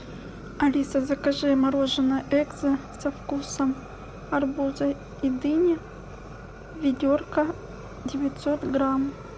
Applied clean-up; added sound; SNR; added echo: none; Fire; 15 dB; none.